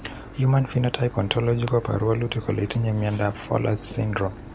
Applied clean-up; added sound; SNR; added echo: none; Engine / Boat, Water vehicle; 16 dB; none.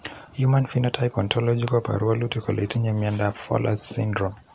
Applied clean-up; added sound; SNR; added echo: none; none; none; none.